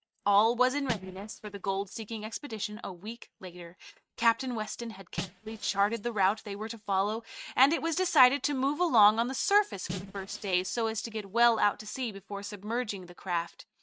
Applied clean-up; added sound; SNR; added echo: neural mask model RNNoise.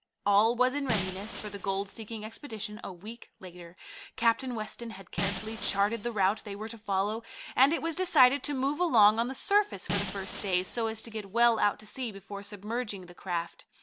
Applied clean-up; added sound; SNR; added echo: none; Shatter; 11 dB; none.